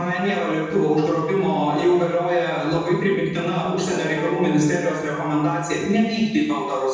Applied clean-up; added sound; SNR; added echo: none; Guitar; 11 dB; reverberation time 1.1 s.